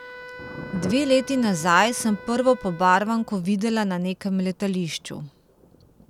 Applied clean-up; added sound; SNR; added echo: none; Thunder + Wind instrument, woodwind instrument; 17 dB; none.